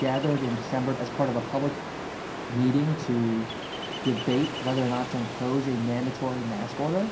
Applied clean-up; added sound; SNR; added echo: none; Ocean; 7 dB; reverberation time 0.3 s.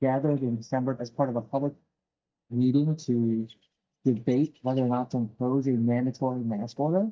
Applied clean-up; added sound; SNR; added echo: neural mask model DeepFilterNet 3.